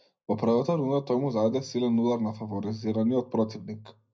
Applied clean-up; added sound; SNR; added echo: none; none; none; reverberation time 0.4 s.